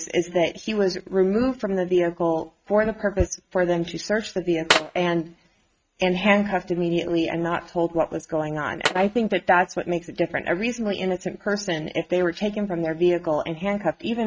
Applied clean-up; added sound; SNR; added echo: neural mask model RNNoise.